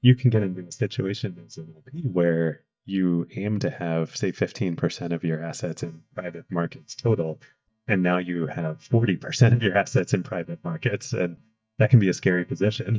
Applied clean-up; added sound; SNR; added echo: neural mask model DeepFilterNet 3.